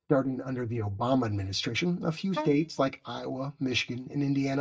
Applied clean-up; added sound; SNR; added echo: neural mask model DeepFilterNet 3.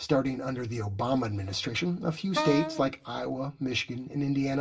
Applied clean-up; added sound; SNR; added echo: none; Wind instrument, woodwind instrument; 5 dB; reverberation time 0.2 s.